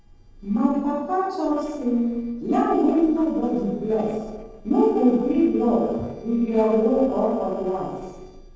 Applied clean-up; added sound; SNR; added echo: neural separator model SepFormer DNS4.